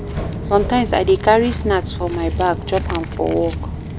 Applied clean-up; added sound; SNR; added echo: none; Walk, footsteps; 6 dB; none.